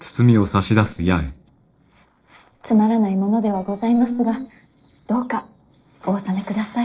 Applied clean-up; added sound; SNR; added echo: neural separator model SepFormer DNS4.